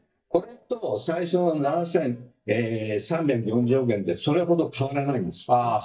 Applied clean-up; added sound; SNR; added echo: neural mask model DeepFilterNet 3.